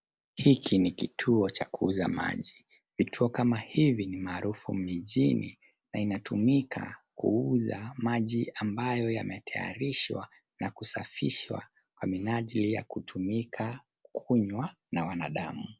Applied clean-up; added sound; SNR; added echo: none; none; none; none.